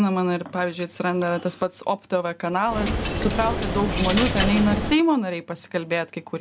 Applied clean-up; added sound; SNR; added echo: none; Coin (dropping); 1 dB; none.